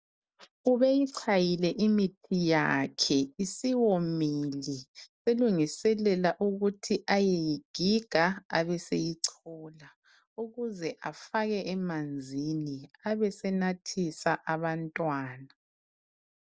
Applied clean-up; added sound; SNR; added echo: none; none; none; none.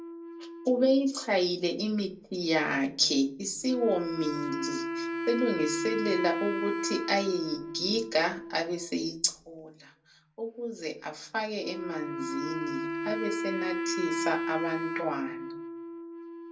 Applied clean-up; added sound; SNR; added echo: none; Wind instrument, woodwind instrument; 5 dB; reverberation time 0.2 s.